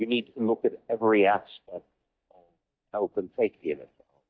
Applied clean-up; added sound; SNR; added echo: neural mask model DeepFilterNet 3.